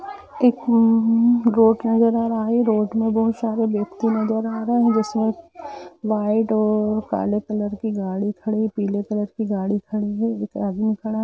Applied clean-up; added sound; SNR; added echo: none; none; none; none.